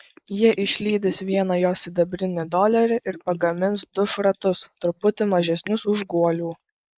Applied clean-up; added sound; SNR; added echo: neural mask model Resemble Enhance denoiser.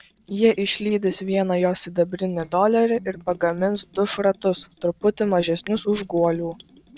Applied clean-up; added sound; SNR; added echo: neural separator model SepFormer DNS4.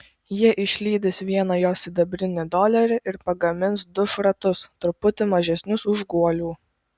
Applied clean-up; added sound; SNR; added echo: none; none; none; none.